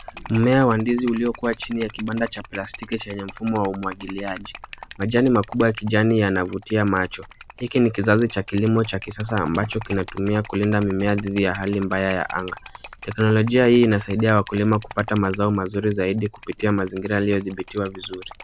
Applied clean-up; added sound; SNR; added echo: none; Liquid; 18 dB; none.